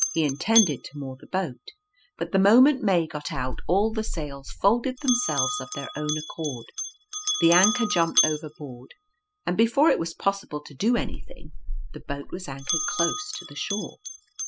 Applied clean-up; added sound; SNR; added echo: classical method spectral subtraction.